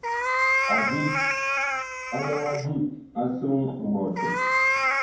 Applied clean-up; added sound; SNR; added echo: none; Meow; -3 dB; reverberation time 0.9 s.